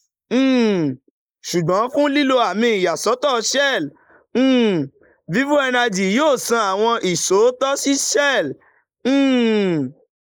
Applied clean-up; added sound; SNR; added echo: neural mask model Resemble Enhance denoiser.